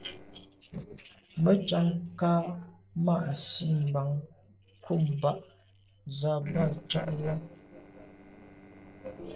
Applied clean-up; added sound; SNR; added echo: neural separator model SepFormer DNS4.